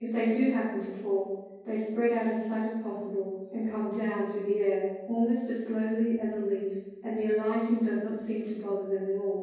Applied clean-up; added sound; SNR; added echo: none; none; none; reverberation time 1.3 s.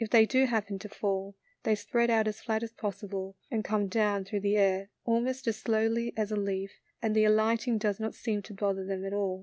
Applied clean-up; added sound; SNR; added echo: none; none; none; none.